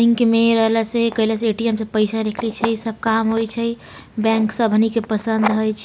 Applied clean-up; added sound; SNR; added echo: none; none; none; none.